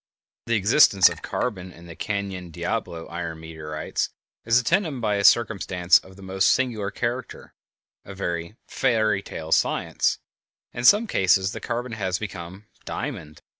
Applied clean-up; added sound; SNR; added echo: none; Chink, clink; 16 dB; none.